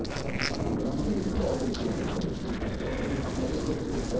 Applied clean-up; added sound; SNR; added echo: neural separator model SepFormer DNS4.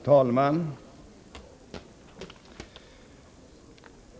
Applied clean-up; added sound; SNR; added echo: none; Walk, footsteps; 19 dB; none.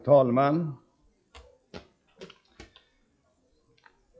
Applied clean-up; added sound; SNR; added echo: classical method log-MMSE.